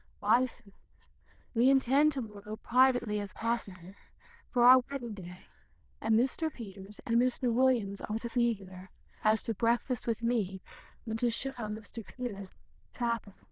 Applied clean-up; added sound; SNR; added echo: neural diffusion model UNIVERSE++.